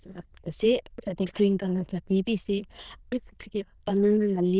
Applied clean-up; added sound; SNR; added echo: neural diffusion model UNIVERSE++.